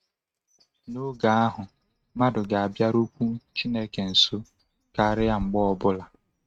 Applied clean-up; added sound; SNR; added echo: neural mask model RNNoise.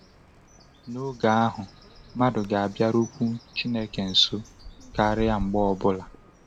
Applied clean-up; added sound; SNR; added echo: none; Bird; 16 dB; none.